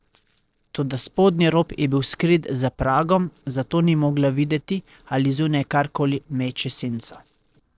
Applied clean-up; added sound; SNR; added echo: neural separator model SepFormer DNS4.